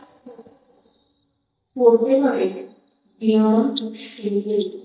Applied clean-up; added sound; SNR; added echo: neural mask model DeepFilterNet 3.